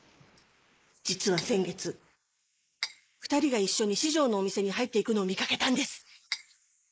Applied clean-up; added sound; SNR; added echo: neural mask model Resemble Enhance denoiser.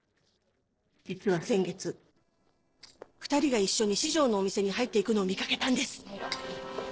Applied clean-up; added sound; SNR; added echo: neural separator model SepFormer DNS4.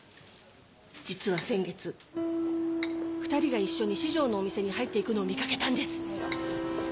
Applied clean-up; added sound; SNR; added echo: none; Cutlery, silverware; 12 dB; none.